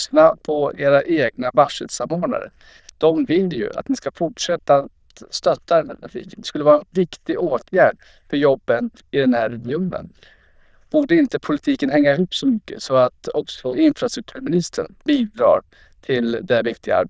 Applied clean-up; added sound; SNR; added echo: neural diffusion model UNIVERSE++.